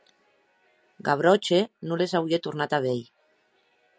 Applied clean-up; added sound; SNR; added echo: none; none; none; none.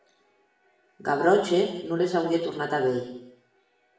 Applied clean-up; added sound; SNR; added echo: none; none; none; reverberation time 0.8 s.